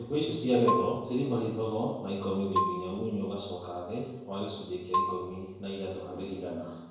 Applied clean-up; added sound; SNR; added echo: none; Marimba, xylophone; 3 dB; reverberation time 1.0 s.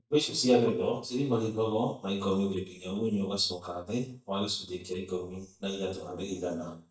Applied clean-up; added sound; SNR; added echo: neural mask model DeepFilterNet 3.